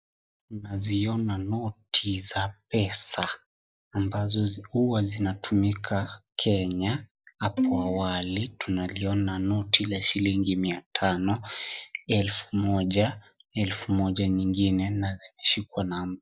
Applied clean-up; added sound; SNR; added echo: neural mask model DeepFilterNet 3.